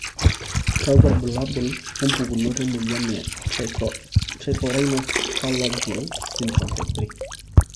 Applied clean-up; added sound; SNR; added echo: none; Water; 8 dB; none.